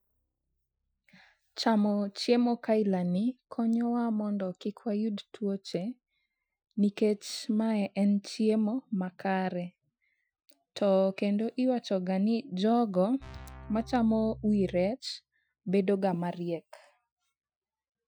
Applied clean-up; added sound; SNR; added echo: classical method Wiener filter.